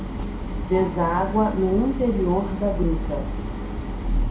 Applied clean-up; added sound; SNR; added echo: none; Idling; 2 dB; reverberation time 0.5 s.